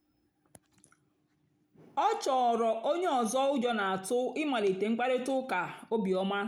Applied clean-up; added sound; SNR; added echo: none; none; none; none.